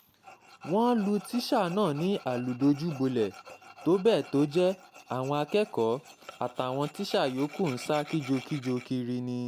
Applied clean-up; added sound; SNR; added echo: none; Tools; 19 dB; none.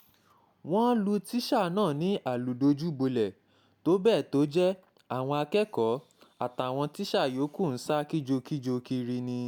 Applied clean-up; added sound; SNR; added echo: none; none; none; none.